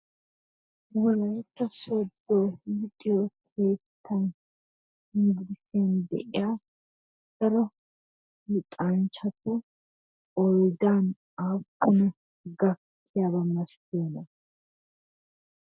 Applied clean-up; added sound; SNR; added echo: none; none; none; none.